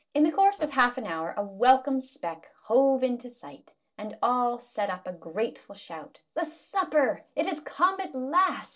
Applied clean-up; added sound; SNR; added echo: neural separator model SepFormer DNS4.